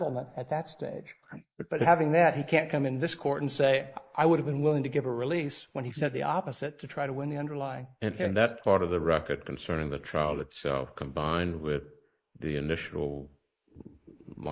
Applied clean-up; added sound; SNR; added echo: neural mask model Resemble Enhance denoiser.